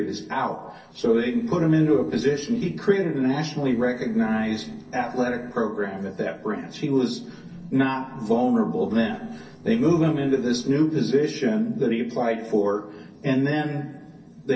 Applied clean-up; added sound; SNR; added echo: neural separator model SepFormer DNS4.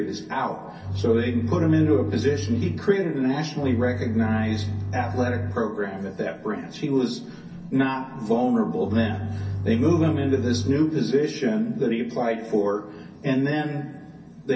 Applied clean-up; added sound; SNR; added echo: none; Bowed string instrument; 5 dB; reverberation time 0.3 s.